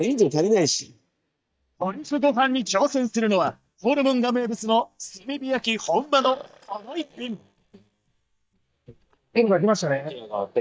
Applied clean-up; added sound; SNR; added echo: neural mask model DeepFilterNet 3.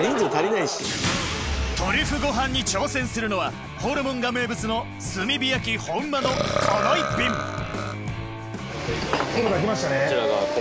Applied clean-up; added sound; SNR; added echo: none; Burping, eructation; 4 dB; none.